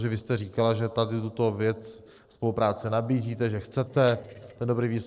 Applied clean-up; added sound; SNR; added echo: neural separator model SepFormer DNS4.